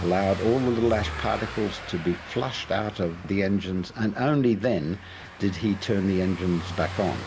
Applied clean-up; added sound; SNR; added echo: none; Car passing by / Engine; 12 dB; none.